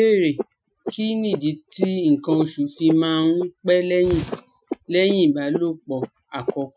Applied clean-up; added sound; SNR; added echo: classical method Wiener filter.